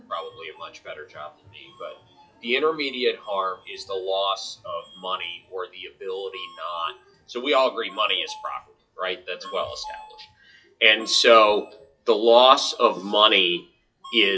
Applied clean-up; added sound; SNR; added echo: classical method WPE with log-MMSE.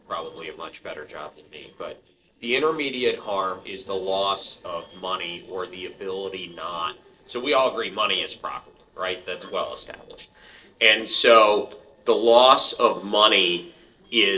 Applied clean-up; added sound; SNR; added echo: neural separator model SepFormer DNS4.